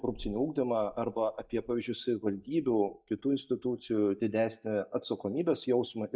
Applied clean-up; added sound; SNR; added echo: neural mask model DeepFilterNet 3.